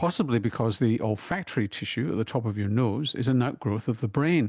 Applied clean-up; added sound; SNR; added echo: none; none; none; none.